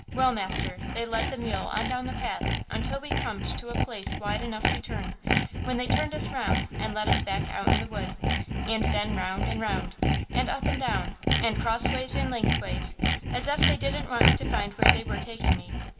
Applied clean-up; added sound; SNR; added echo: none; Sawing; -5 dB; reverberation time 1.4 s.